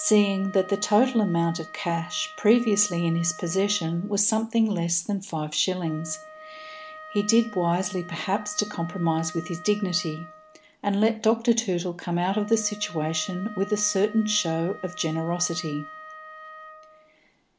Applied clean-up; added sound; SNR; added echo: none; Wind instrument, woodwind instrument; 18 dB; none.